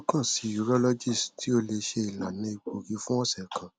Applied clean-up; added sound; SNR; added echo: none; none; none; none.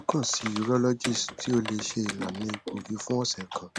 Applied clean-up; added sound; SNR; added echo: none; Computer keyboard; 11 dB; none.